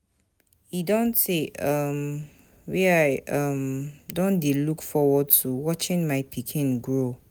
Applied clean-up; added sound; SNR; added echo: none; none; none; none.